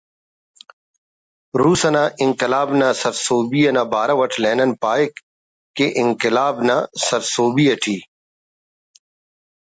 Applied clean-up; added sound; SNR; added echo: none; none; none; none.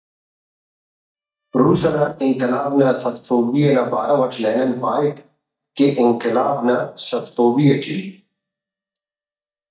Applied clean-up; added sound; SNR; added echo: neural mask model DeepFilterNet 3.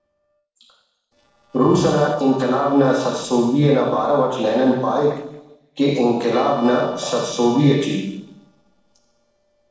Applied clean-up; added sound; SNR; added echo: neural separator model SepFormer DNS4.